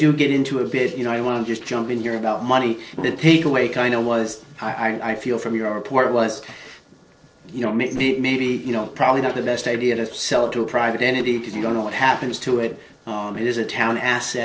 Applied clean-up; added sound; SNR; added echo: neural separator model SepFormer DNS4.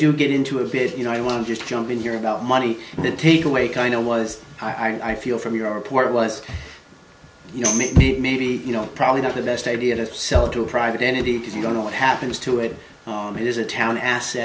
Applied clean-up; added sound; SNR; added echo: none; Tambourine; 8 dB; none.